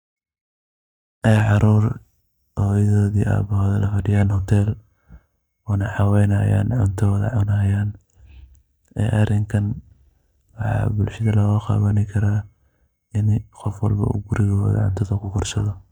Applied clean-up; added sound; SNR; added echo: neural mask model DeepFilterNet 3.